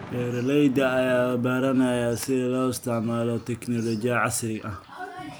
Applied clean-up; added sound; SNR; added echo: none; Thunder / Rain; 19 dB; none.